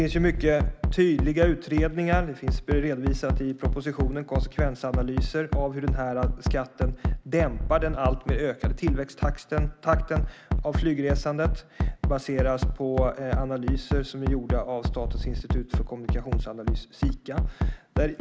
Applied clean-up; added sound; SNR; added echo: none; Bass drum; -1 dB; none.